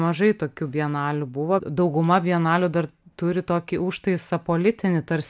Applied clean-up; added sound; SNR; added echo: none; none; none; none.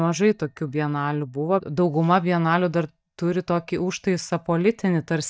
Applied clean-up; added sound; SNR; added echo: neural mask model DeepFilterNet 3.